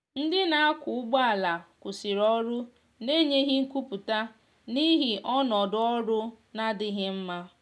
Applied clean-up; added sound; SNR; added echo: none; none; none; none.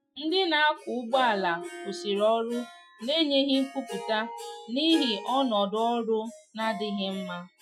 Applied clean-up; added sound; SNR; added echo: classical method Wiener filter.